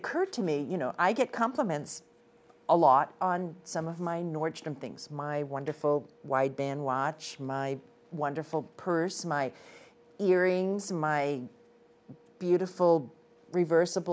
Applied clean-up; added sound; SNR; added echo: none; none; none; none.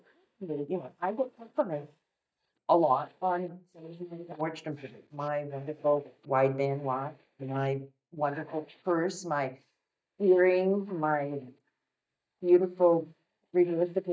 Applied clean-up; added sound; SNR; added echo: neural mask model DeepFilterNet 3.